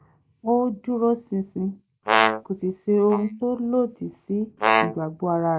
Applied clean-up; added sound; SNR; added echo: neural mask model Resemble Enhance denoiser.